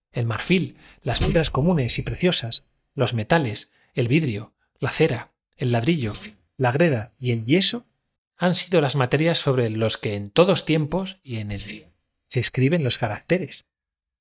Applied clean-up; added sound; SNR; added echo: neural mask model DeepFilterNet 3.